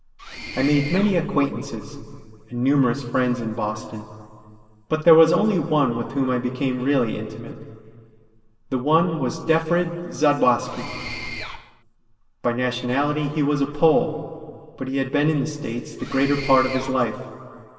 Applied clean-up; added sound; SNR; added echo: none; Mechanisms; 11 dB; reverberation time 2.1 s.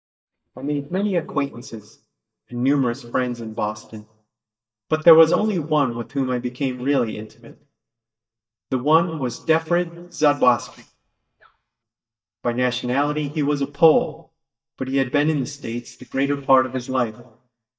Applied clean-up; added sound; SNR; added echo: neural mask model DeepFilterNet 3.